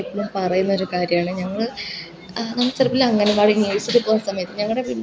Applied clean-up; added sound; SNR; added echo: none; none; none; none.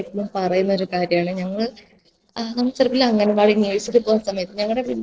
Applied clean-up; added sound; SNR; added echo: neural separator model SepFormer DNS4.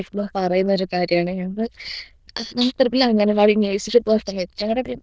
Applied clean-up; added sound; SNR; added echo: neural diffusion model UNIVERSE++.